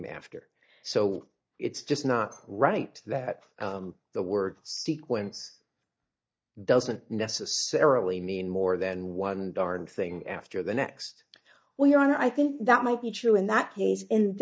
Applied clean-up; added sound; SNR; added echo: neural mask model DeepFilterNet 3.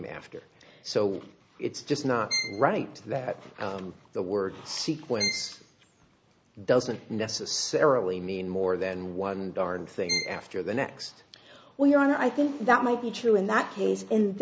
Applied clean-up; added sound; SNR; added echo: none; Bowed string instrument; 8 dB; none.